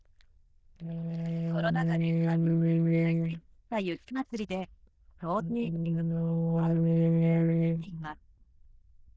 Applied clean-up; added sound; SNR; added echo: neural diffusion model UNIVERSE++.